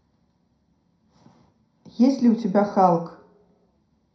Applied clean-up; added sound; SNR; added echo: none; none; none; reverberation time 0.4 s.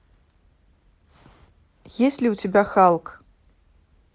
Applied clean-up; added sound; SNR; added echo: none; none; none; none.